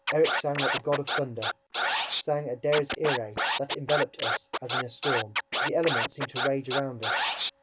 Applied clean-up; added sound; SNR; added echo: none; Scratching (performance technique); -1 dB; none.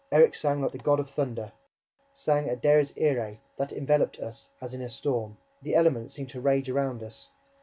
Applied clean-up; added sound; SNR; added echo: none; none; none; none.